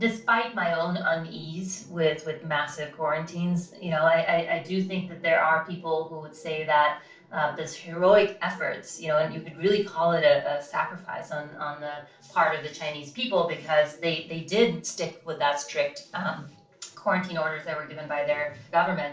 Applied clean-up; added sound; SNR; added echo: none; none; none; reverberation time 0.3 s.